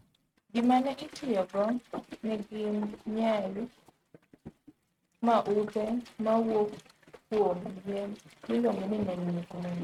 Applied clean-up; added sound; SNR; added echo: neural mask model RNNoise.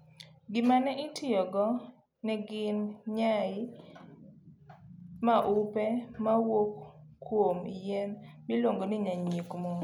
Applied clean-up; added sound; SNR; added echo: none; none; none; none.